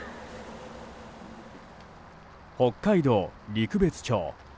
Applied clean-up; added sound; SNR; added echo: none; Rain; 19 dB; none.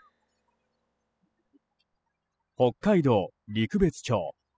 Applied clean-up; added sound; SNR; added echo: classical method spectral subtraction.